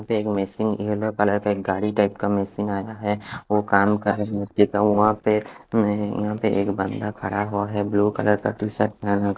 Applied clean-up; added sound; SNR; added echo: neural separator model SepFormer DNS4.